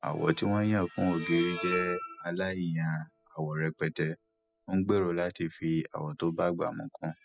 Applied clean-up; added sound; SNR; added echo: classical method spectral subtraction.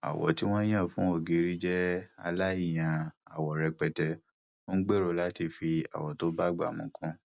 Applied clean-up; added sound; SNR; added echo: none; none; none; none.